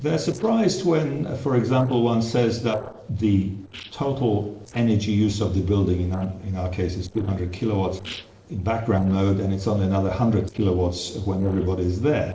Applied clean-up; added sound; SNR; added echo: neural separator model SepFormer DNS4.